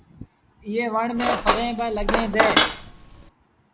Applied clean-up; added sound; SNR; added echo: none; Cutlery, silverware; -4 dB; none.